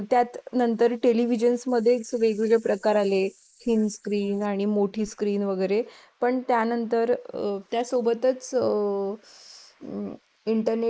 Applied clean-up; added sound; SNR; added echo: neural mask model Resemble Enhance denoiser.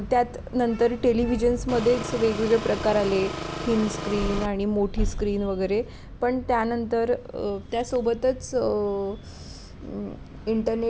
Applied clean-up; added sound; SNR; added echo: none; Engine; 8 dB; none.